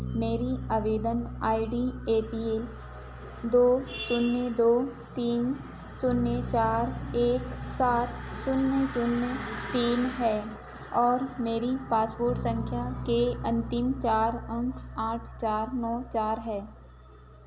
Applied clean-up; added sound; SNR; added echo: none; Bass guitar; 11 dB; none.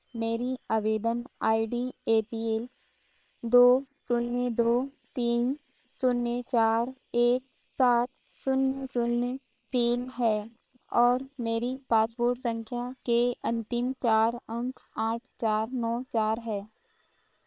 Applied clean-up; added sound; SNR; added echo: neural separator model SepFormer WHAM!.